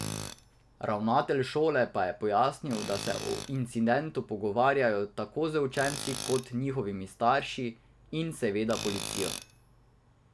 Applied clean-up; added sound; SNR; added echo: none; Tools; 12 dB; none.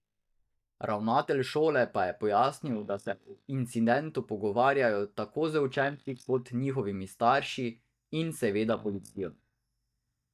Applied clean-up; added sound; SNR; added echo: neural mask model DeepFilterNet 3.